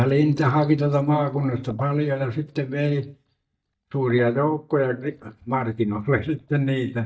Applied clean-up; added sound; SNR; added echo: neural mask model DeepFilterNet 3.